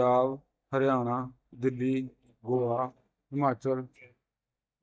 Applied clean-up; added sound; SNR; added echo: neural mask model DeepFilterNet 3.